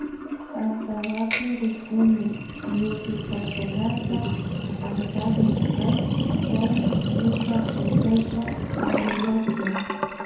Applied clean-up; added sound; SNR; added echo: none; Sink (filling or washing); 0 dB; reverberation time 0.9 s.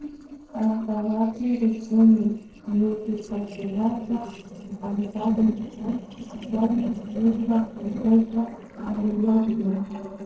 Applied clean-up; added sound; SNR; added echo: neural separator model SepFormer DNS4.